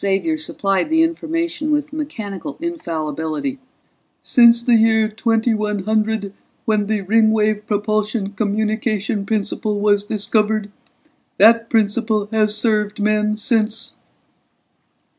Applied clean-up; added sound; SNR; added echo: none; none; none; none.